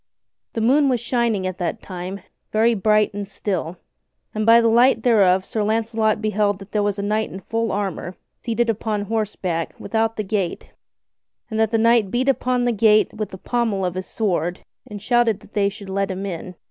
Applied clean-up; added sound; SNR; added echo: none; none; none; none.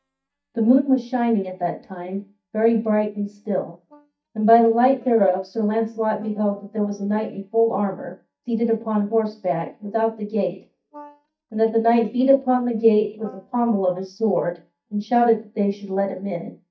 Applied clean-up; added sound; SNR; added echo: neural mask model DeepFilterNet 3.